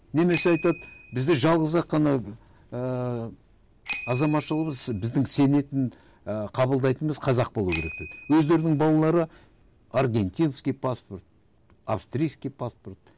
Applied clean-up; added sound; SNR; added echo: none; Bicycle bell; 17 dB; none.